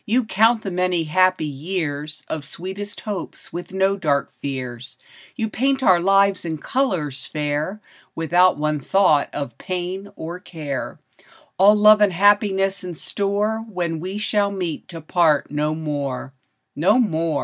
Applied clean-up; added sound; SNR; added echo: none; none; none; none.